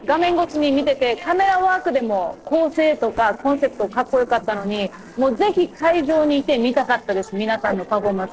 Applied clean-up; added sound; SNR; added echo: neural separator model SepFormer DNS4.